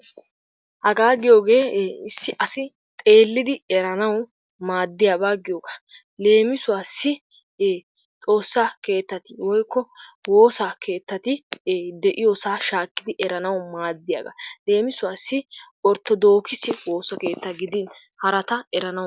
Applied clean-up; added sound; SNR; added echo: none; none; none; none.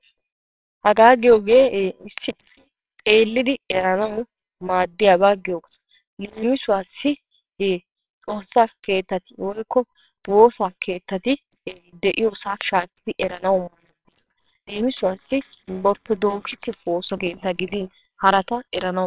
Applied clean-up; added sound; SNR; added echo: neural separator model SepFormer WHAMR!.